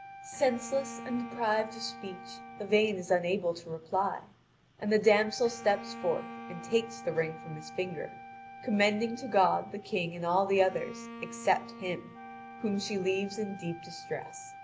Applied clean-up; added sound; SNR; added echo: none; Bowed string instrument + Wind instrument, woodwind instrument; 15 dB; none.